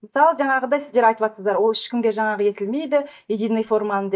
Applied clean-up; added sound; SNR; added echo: neural mask model DeepFilterNet 3.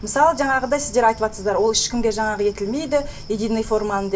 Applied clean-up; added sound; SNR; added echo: none; Cricket; 15 dB; reverberation time 0.2 s.